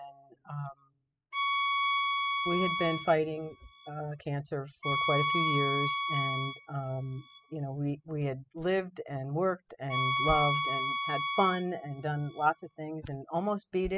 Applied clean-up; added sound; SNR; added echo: classical method spectral subtraction.